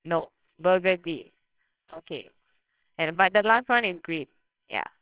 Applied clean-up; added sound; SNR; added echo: neural separator model SepFormer WHAMR!.